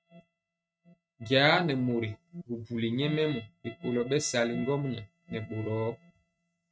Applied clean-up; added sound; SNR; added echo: neural mask model RNNoise.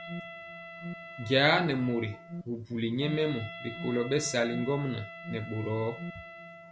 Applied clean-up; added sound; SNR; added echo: none; Alarm + Wind instrument, woodwind instrument; 11 dB; none.